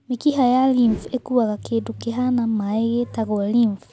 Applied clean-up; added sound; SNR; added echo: none; Whoosh, swoosh, swish; 19 dB; none.